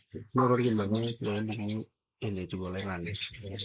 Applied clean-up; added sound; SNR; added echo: neural mask model Resemble Enhance denoiser.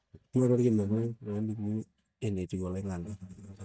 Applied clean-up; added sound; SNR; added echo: neural mask model DeepFilterNet 3.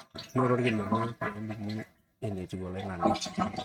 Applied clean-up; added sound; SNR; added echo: neural mask model RNNoise.